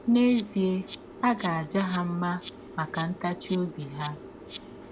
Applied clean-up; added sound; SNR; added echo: none; Insect; 13 dB; none.